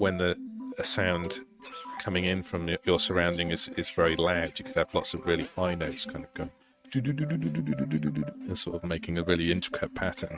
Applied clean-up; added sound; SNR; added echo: neural mask model RNNoise.